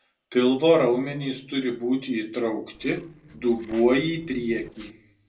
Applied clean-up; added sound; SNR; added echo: neural separator model SepFormer DNS4.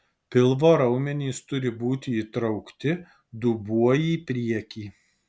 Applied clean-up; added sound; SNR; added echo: none; none; none; none.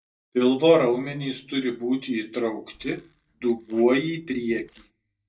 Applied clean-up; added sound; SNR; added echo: neural mask model DeepFilterNet 3.